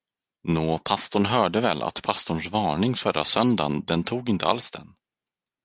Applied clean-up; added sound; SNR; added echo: none; none; none; none.